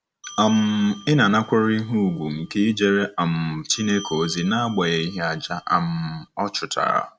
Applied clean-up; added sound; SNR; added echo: none; Bell; 19 dB; none.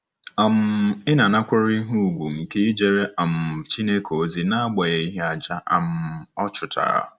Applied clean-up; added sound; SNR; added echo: none; none; none; none.